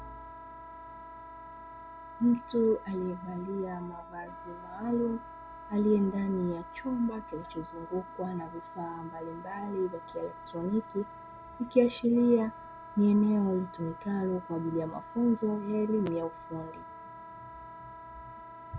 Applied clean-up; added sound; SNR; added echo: none; Wind instrument, woodwind instrument; 15 dB; none.